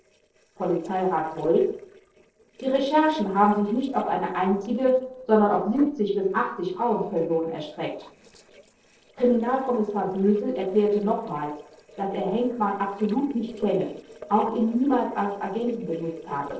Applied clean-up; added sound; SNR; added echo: neural separator model SepFormer DNS4.